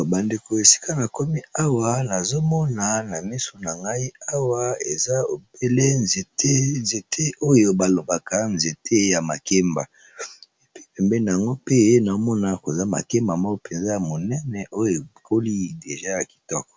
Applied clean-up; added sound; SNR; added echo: none; none; none; none.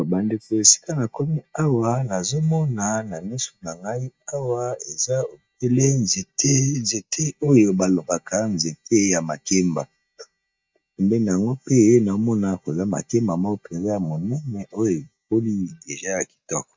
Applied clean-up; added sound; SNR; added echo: neural mask model DeepFilterNet 3.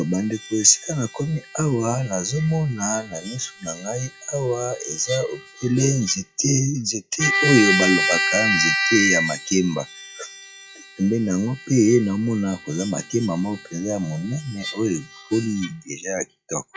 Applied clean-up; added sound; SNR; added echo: classical method log-MMSE.